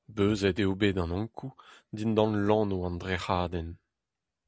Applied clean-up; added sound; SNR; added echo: none; none; none; none.